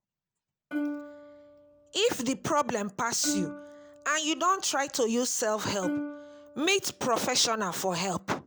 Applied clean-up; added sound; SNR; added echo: none; Plucked string instrument; 9 dB; none.